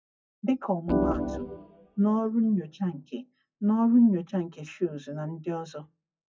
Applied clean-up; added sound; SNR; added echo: classical method WPE with log-MMSE.